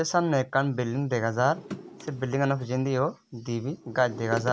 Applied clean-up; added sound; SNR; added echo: none; Drawer open or close; 16 dB; none.